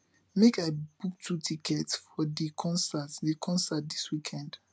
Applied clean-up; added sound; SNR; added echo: none; none; none; none.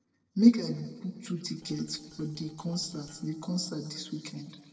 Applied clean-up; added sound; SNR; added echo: neural separator model SepFormer DNS4.